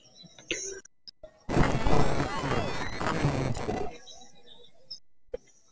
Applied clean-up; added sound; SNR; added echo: neural separator model SepFormer DNS4.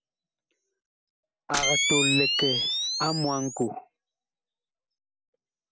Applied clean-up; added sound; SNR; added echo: none; Camera; -3 dB; none.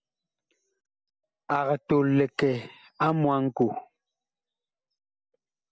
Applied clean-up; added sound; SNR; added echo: none; none; none; none.